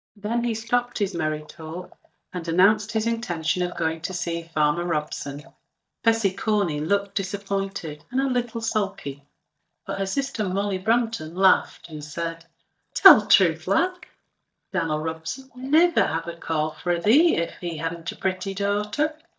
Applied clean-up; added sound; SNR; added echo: neural mask model DeepFilterNet 3.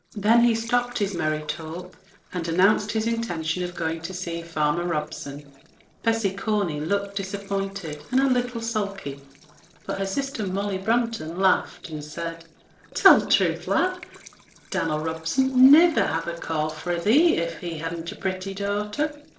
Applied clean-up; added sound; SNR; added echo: neural separator model SepFormer DNS4.